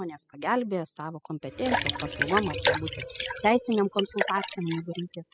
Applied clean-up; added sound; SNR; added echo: classical method spectral subtraction.